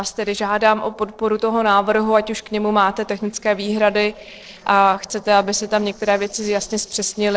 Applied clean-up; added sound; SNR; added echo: neural separator model SepFormer DNS4.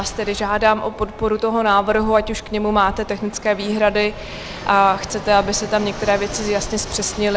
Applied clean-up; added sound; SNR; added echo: none; Fixed-wing aircraft, airplane; 13 dB; none.